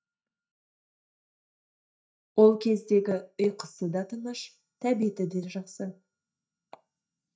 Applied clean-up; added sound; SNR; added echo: neural mask model DeepFilterNet 3.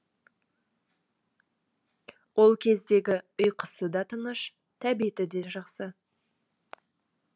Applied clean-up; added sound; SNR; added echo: none; none; none; none.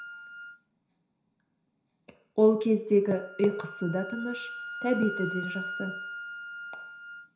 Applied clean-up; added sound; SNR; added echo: none; Wind instrument, woodwind instrument; 11 dB; reverberation time 0.5 s.